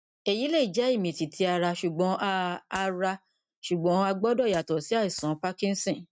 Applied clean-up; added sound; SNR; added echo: neural mask model RNNoise.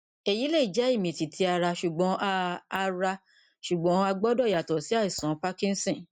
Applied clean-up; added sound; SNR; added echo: neural mask model Resemble Enhance denoiser.